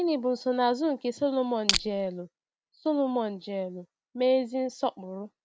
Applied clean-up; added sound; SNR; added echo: none; Crushing; -1 dB; none.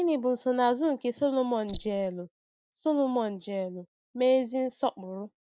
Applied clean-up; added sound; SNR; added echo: neural mask model Resemble Enhance denoiser.